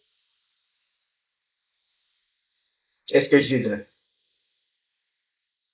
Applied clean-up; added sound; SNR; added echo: neural mask model Resemble Enhance denoiser.